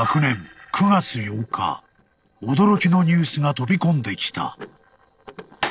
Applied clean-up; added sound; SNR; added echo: neural separator model SepFormer DNS4.